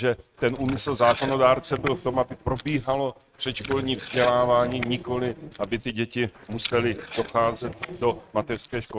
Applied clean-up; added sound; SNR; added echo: neural mask model RNNoise.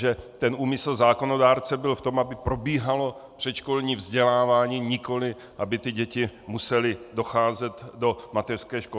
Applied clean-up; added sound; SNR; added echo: none; none; none; none.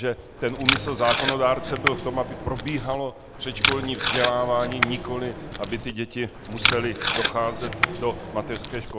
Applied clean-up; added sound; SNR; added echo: none; Packing tape, duct tape; 1 dB; none.